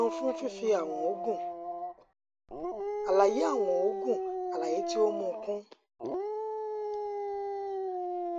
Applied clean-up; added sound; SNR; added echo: none; Dog; 2 dB; none.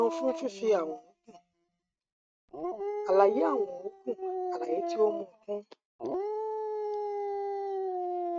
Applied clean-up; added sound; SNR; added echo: neural mask model RNNoise.